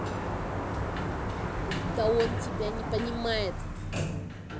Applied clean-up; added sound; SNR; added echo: none; Sliding door; -2 dB; none.